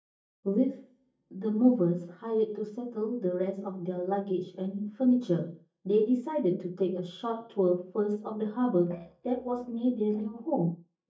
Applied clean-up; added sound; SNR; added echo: neural mask model DeepFilterNet 3.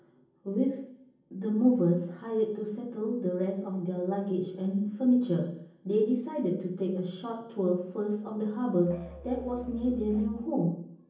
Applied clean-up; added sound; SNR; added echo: none; Musical instrument; 16 dB; reverberation time 0.7 s.